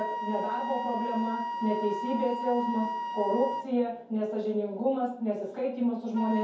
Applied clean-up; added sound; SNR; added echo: none; Wind instrument, woodwind instrument; 6 dB; reverberation time 0.6 s.